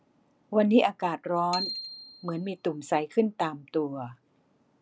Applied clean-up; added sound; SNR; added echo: none; Bicycle bell; 13 dB; none.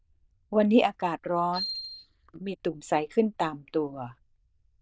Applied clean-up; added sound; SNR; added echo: neural diffusion model UNIVERSE++.